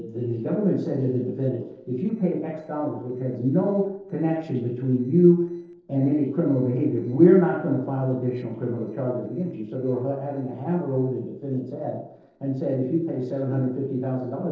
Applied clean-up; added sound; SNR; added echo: neural separator model SepFormer DNS4.